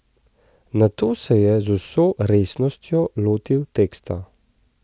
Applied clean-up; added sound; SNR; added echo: none; none; none; none.